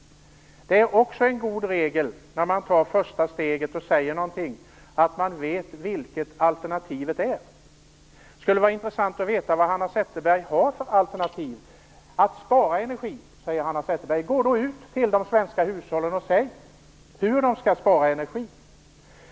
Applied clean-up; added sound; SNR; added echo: none; none; none; none.